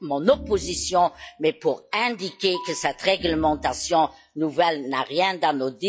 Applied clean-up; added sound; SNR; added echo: classical method log-MMSE.